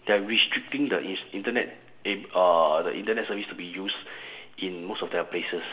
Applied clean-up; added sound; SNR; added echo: none; none; none; reverberation time 0.7 s.